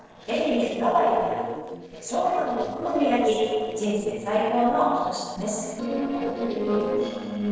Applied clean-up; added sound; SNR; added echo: neural separator model SepFormer DNS4.